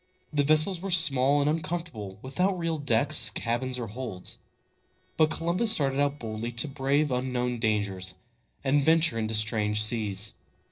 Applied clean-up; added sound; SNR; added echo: neural separator model SepFormer DNS4.